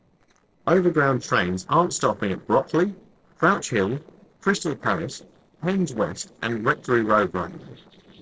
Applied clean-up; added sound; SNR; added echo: neural separator model SepFormer DNS4.